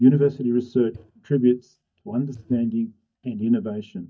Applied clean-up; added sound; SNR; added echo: neural mask model DeepFilterNet 3.